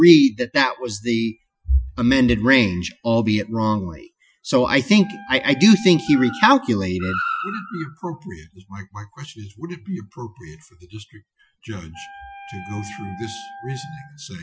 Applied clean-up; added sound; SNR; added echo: classical method Wiener filter.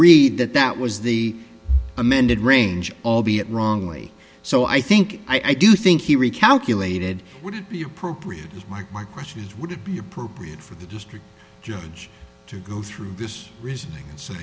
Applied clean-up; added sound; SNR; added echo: none; none; none; none.